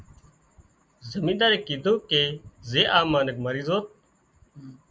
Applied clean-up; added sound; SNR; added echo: none; none; none; none.